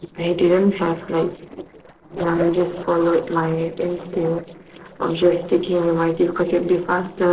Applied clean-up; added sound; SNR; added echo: neural separator model SepFormer DNS4.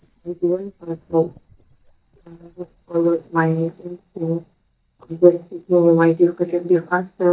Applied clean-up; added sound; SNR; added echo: neural mask model DeepFilterNet 3.